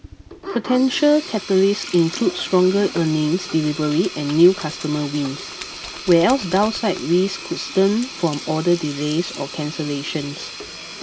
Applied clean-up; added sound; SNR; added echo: none; Sink (filling or washing); 13 dB; none.